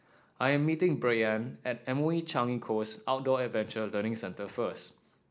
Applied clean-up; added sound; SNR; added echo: none; none; none; none.